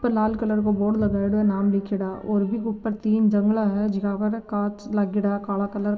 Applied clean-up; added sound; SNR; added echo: none; none; none; reverberation time 1.4 s.